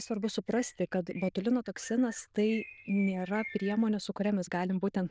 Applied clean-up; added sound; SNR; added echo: neural diffusion model UNIVERSE++.